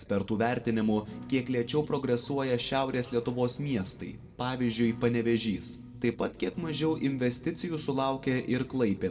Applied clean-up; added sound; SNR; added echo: none; Acoustic guitar / Strum; 16 dB; reverberation time 1.0 s.